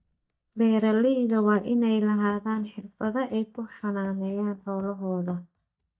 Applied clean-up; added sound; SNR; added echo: neural mask model DeepFilterNet 3.